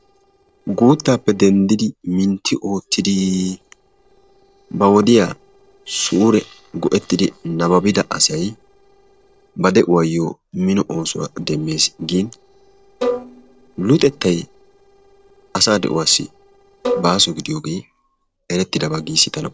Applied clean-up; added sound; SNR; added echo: neural separator model SepFormer DNS4.